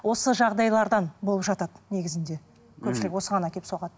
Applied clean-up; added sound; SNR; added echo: none; none; none; none.